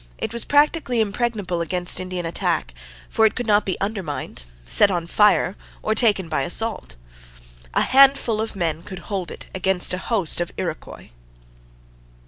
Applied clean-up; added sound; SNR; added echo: none; none; none; none.